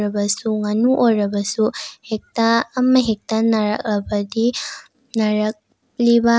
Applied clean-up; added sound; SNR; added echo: none; none; none; none.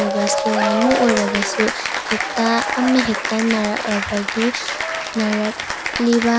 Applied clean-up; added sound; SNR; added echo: none; Applause / Cheering; 2 dB; none.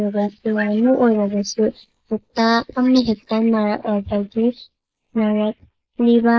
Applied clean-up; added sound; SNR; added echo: neural mask model Resemble Enhance denoiser.